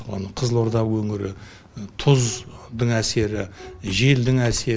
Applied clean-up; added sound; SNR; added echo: none; Squeak + Bowed string instrument; 20 dB; none.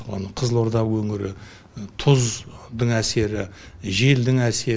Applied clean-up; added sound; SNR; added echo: none; none; none; none.